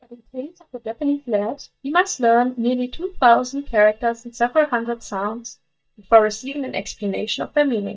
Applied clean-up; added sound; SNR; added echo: neural mask model DeepFilterNet 3.